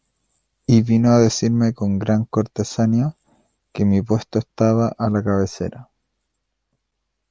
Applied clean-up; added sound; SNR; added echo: none; none; none; none.